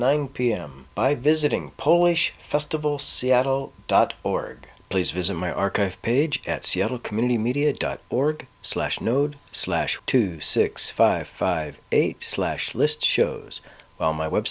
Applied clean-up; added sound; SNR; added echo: none; none; none; none.